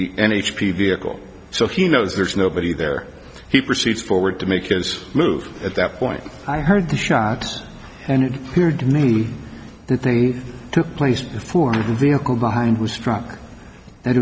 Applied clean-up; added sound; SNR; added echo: none; none; none; none.